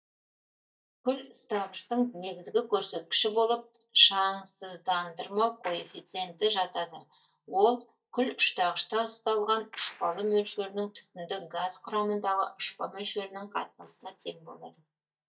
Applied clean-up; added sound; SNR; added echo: neural mask model DeepFilterNet 3.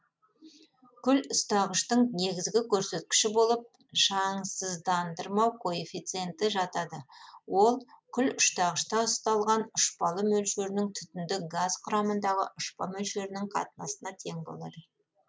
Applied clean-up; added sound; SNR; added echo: none; none; none; none.